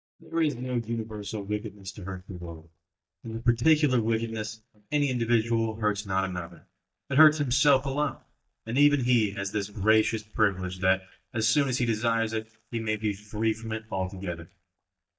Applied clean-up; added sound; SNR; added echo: neural mask model DeepFilterNet 3.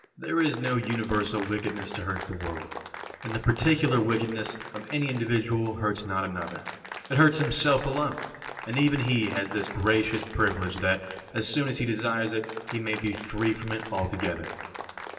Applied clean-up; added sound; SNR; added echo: none; Applause; 12 dB; reverberation time 2.2 s.